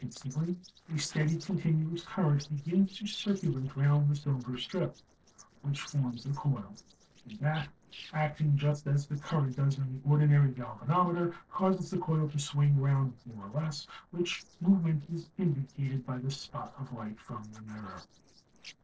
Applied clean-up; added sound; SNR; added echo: neural separator model SepFormer DNS4.